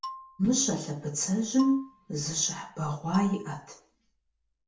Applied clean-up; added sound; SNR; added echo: none; Marimba, xylophone; 17 dB; reverberation time 0.4 s.